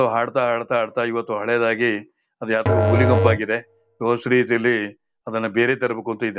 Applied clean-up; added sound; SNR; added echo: none; Musical instrument; 1 dB; none.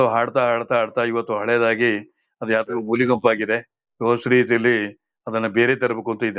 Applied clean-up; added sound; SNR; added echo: neural mask model Resemble Enhance denoiser.